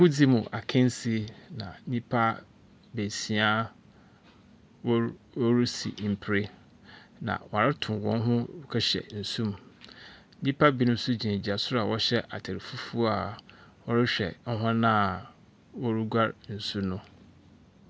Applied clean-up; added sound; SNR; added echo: none; none; none; none.